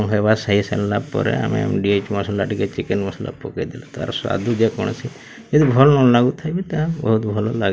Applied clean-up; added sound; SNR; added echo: none; none; none; none.